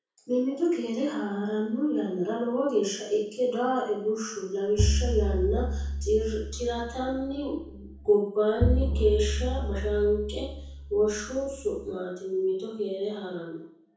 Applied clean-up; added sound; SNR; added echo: none; Bowed string instrument; 1 dB; reverberation time 0.6 s.